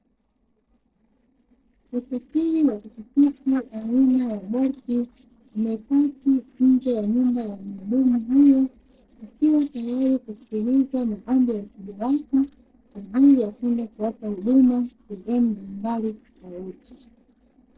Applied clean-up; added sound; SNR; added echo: neural separator model SepFormer DNS4.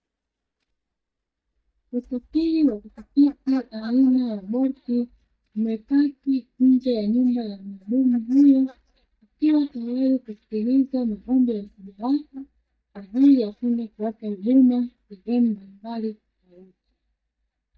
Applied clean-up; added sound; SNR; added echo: neural mask model DeepFilterNet 3.